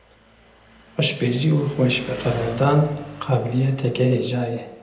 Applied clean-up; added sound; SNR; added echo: none; Engine; 19 dB; reverberation time 0.8 s.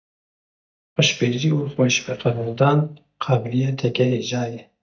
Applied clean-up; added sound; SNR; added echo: neural mask model DeepFilterNet 3.